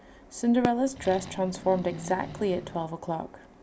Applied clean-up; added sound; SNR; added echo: none; Accelerating, revving, vroom + Fireworks; 10 dB; none.